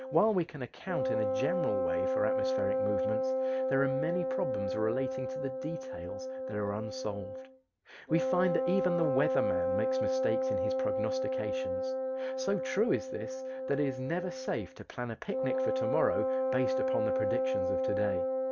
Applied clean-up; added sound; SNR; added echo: none; Wind instrument, woodwind instrument; -3 dB; none.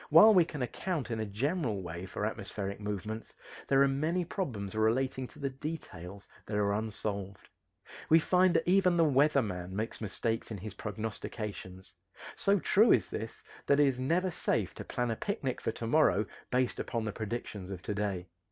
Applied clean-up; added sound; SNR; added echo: none; none; none; none.